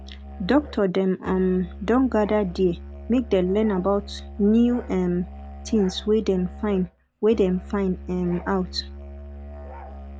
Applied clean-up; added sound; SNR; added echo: none; Musical instrument; 14 dB; none.